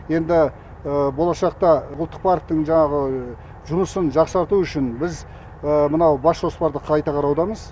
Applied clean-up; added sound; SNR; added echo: none; none; none; none.